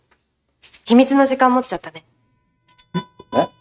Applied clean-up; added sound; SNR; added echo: neural mask model RNNoise.